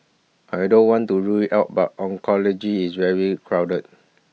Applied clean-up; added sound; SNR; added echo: none; none; none; none.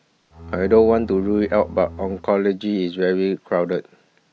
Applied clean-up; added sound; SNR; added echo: none; Bowed string instrument; 16 dB; none.